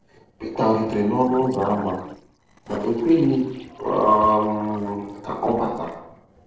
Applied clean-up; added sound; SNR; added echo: neural separator model SepFormer DNS4.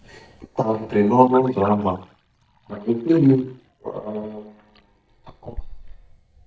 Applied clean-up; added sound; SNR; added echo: neural mask model DeepFilterNet 3.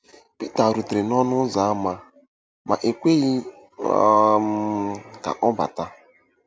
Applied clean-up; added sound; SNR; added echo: none; none; none; none.